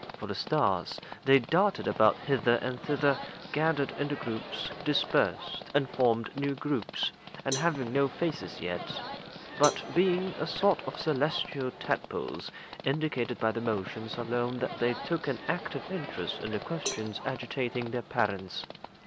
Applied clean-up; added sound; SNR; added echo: none; Livestock, farm animals, working animals + Cowbell; 12 dB; none.